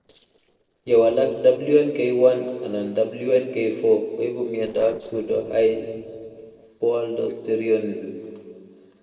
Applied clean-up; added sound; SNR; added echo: neural separator model SepFormer DNS4.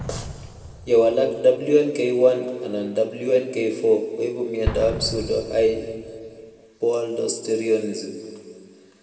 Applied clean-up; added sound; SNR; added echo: none; Explosion; 14 dB; reverberation time 2.0 s.